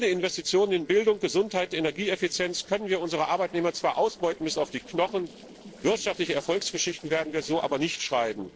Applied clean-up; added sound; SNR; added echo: neural separator model SepFormer DNS4.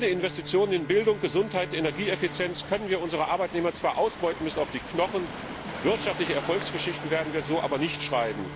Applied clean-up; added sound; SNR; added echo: none; Bowed string instrument + Waves, surf; 10 dB; none.